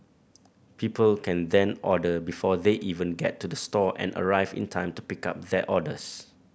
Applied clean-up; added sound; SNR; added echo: none; none; none; none.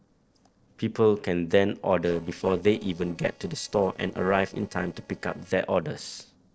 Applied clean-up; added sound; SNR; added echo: neural separator model SepFormer DNS4.